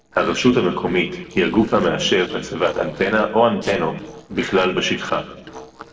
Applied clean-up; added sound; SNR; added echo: neural separator model SepFormer DNS4.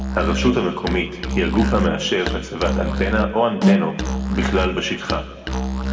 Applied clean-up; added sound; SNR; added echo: none; Musical instrument; 1 dB; reverberation time 1.7 s.